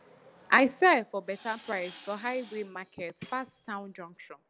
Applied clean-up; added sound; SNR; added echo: none; Tambourine + Tools; 15 dB; none.